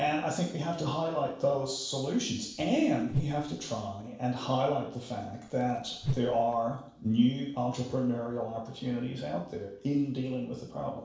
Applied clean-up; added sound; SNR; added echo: neural separator model SepFormer DNS4.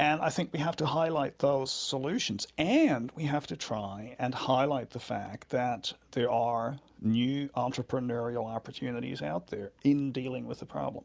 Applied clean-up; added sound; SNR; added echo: none; none; none; none.